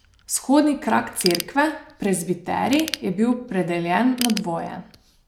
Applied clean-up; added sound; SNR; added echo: none; Ratchet, pawl / Tools; 13 dB; none.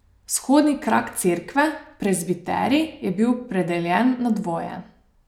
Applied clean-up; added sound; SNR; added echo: none; none; none; none.